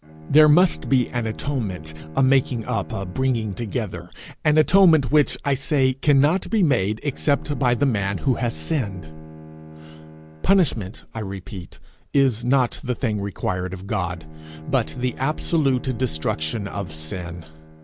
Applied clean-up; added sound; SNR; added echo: none; Bowed string instrument; 19 dB; none.